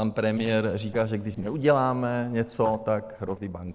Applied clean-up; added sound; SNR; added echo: neural separator model SepFormer DNS4.